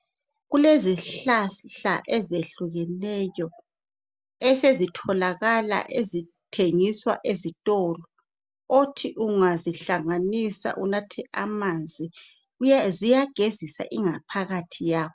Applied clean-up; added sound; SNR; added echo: none; none; none; none.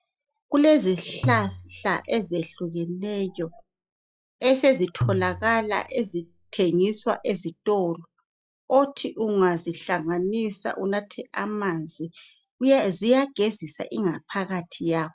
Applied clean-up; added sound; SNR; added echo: classical method log-MMSE.